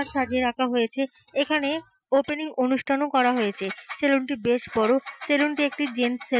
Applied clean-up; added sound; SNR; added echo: classical method Wiener filter.